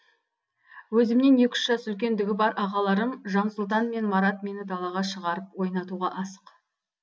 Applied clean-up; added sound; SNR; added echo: none; none; none; none.